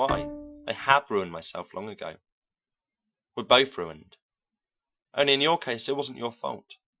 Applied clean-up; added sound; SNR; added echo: classical method Wiener filter.